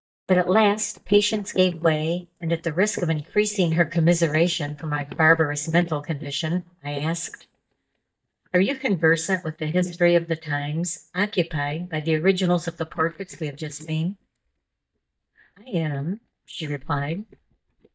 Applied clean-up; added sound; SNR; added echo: neural mask model DeepFilterNet 3.